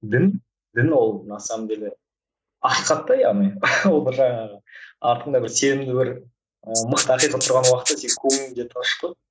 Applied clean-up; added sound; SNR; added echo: neural mask model Resemble Enhance denoiser.